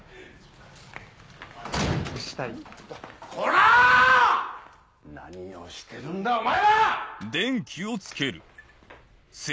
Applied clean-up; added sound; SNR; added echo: none; none; none; none.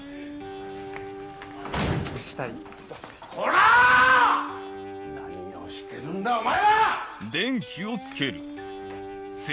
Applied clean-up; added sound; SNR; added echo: none; Guitar; 14 dB; none.